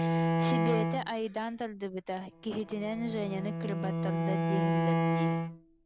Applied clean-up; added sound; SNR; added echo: none; Bowed string instrument; -5 dB; none.